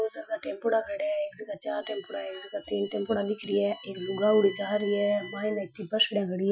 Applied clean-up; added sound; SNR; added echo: classical method Wiener filter.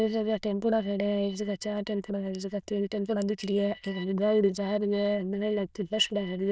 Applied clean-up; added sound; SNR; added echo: neural diffusion model UNIVERSE++.